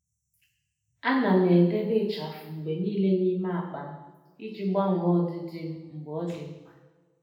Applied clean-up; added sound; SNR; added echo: none; none; none; reverberation time 0.9 s.